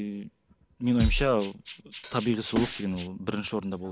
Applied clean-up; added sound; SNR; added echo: none; Drum kit; 3 dB; none.